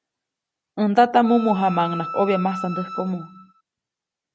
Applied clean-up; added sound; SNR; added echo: none; Wind instrument, woodwind instrument; 10 dB; none.